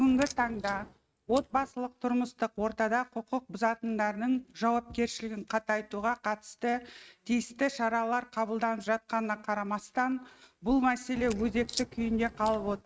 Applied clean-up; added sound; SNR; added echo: neural mask model RNNoise.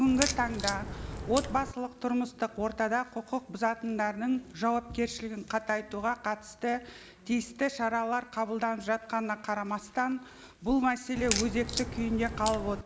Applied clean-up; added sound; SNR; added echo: none; Crack; 4 dB; none.